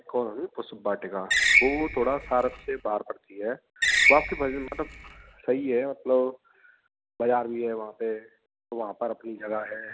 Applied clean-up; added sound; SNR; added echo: none; Screech; -3 dB; none.